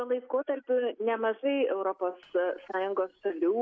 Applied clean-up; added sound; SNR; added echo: none; none; none; none.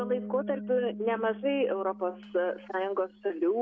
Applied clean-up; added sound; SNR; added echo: none; Bass guitar; 12 dB; none.